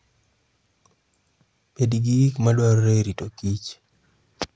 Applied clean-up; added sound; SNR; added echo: none; none; none; none.